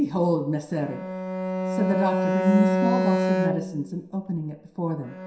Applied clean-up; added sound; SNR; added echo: none; Bowed string instrument; 0 dB; reverberation time 0.7 s.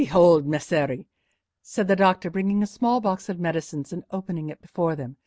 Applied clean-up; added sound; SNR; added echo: none; none; none; none.